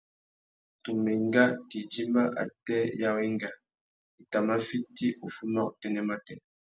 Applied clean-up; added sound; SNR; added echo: none; none; none; none.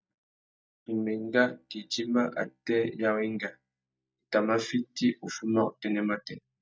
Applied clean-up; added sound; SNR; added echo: neural mask model DeepFilterNet 3.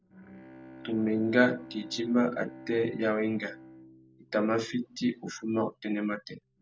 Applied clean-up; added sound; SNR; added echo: none; Bowed string instrument; 19 dB; none.